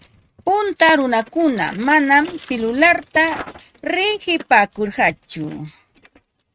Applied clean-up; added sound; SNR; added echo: neural mask model RNNoise.